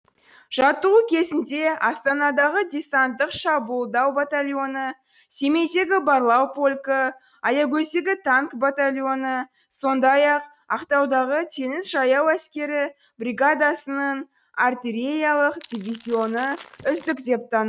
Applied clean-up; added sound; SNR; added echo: neural mask model RNNoise.